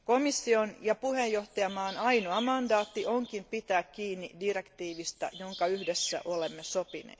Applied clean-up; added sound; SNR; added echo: none; Chirp, tweet; 16 dB; none.